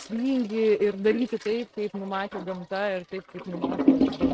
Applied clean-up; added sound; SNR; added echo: neural mask model RNNoise.